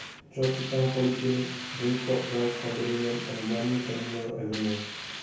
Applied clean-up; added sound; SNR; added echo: none; Hiss; 9 dB; reverberation time 0.6 s.